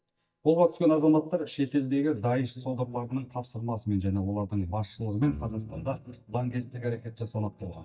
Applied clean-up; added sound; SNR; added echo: neural mask model DeepFilterNet 3.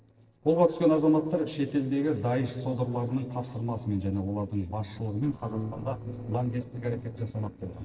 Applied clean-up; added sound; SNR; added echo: neural separator model SepFormer DNS4.